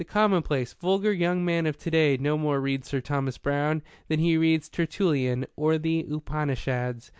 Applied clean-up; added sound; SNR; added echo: none; none; none; none.